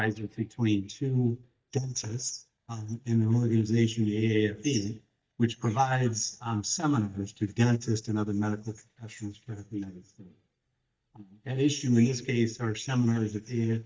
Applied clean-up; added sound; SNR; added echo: neural mask model DeepFilterNet 3.